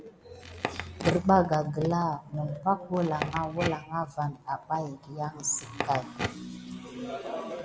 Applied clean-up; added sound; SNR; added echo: none; Crackle; 10 dB; none.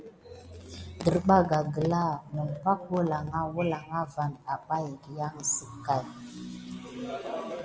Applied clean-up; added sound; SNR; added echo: none; none; none; none.